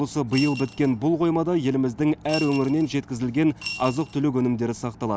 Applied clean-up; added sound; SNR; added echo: none; Coin (dropping) / Glass; 14 dB; none.